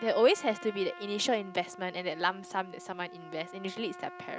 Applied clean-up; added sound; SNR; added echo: none; Trumpet; 16 dB; none.